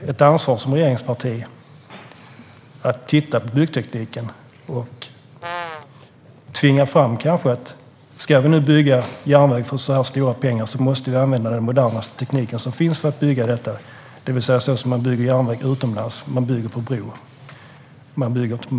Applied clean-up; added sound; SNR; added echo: none; Brass instrument; 12 dB; none.